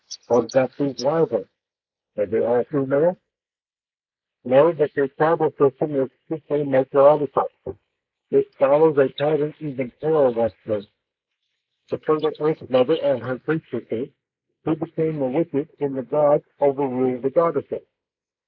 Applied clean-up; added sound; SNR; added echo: neural mask model Resemble Enhance denoiser.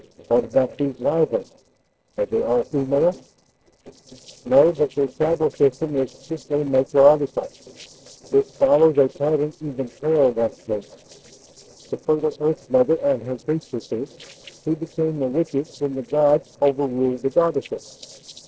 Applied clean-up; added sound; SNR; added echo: neural separator model SepFormer DNS4.